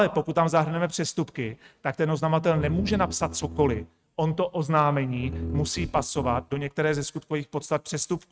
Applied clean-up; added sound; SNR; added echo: neural mask model RNNoise.